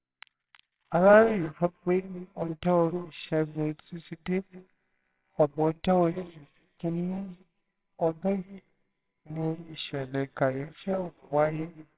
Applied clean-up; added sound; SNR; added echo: neural separator model SepFormer WHAMR!.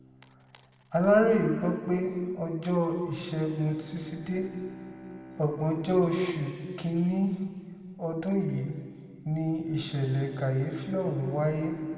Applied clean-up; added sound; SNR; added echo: none; Bowed string instrument; 19 dB; reverberation time 1.9 s.